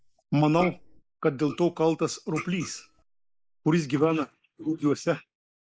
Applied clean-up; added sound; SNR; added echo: neural mask model Resemble Enhance denoiser.